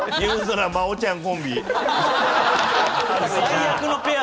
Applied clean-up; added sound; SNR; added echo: none; Drum kit; 20 dB; none.